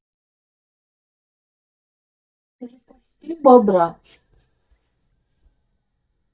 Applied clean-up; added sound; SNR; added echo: neural mask model DeepFilterNet 3.